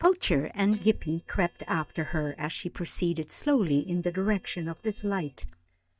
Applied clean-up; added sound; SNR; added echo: neural mask model DeepFilterNet 3.